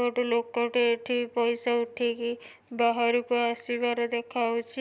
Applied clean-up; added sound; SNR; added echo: none; none; none; none.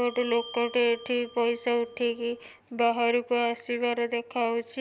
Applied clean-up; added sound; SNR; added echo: none; Bell; 20 dB; none.